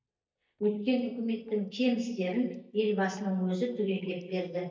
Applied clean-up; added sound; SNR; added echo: neural mask model DeepFilterNet 3.